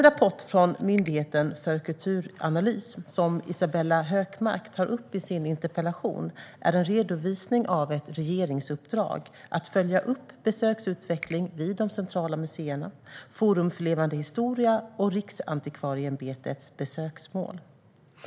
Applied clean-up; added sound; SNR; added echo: none; Finger snapping; 19 dB; none.